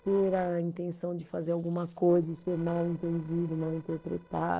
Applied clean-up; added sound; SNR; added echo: neural separator model SepFormer DNS4.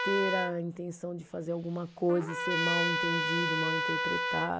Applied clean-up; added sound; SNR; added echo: none; Trumpet; 0 dB; none.